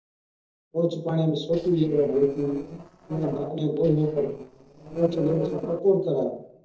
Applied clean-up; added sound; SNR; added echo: neural separator model SepFormer DNS4.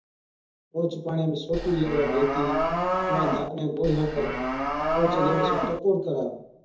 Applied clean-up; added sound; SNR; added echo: none; Livestock, farm animals, working animals; 0 dB; reverberation time 0.9 s.